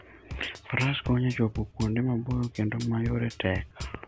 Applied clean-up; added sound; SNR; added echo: none; Bass drum / Drum kit; 12 dB; none.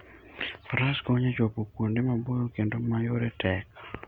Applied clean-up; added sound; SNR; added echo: none; none; none; none.